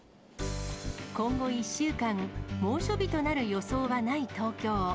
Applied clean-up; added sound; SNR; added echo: none; none; none; none.